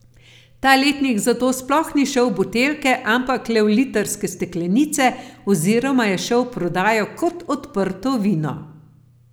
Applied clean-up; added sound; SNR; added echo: none; none; none; none.